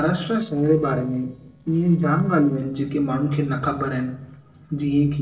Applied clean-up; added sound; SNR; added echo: neural separator model SepFormer DNS4.